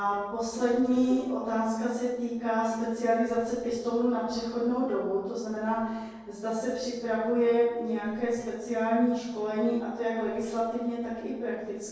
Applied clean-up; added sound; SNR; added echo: neural separator model SepFormer DNS4.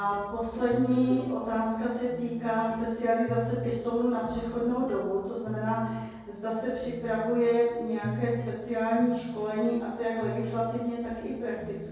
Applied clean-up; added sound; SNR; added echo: none; Electric guitar; 13 dB; reverberation time 1.3 s.